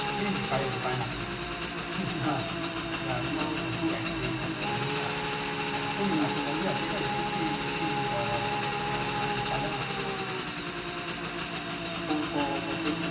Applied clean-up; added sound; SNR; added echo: none; Motorcycle / Engine; -4 dB; reverberation time 2.4 s.